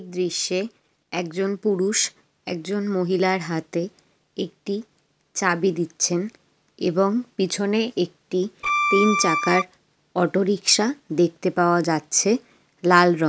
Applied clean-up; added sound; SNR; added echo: none; Bowed string instrument; -1 dB; none.